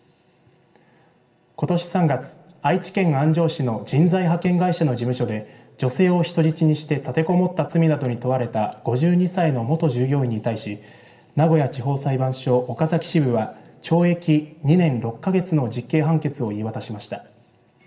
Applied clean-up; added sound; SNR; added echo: none; none; none; reverberation time 1.2 s.